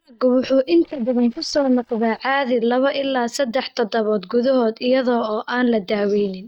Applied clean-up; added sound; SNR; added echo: neural mask model DeepFilterNet 3.